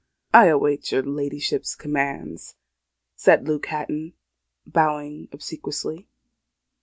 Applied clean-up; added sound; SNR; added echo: none; none; none; none.